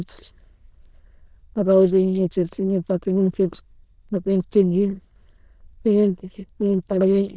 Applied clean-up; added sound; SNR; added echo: neural diffusion model UNIVERSE++.